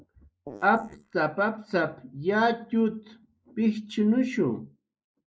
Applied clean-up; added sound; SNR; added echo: neural mask model Resemble Enhance denoiser.